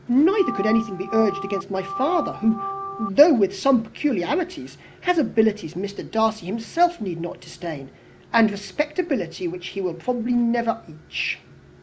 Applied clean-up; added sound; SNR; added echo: none; Organ; 8 dB; none.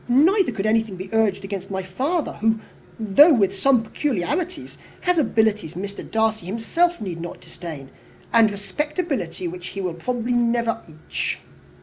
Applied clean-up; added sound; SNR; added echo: none; none; none; none.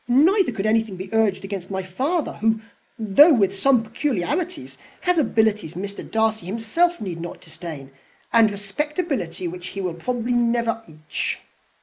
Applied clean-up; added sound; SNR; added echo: neural mask model Resemble Enhance denoiser.